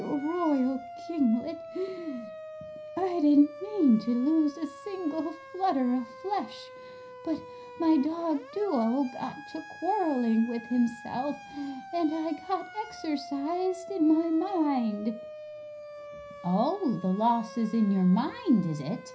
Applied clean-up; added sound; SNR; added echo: none; Siren; 16 dB; reverberation time 0.4 s.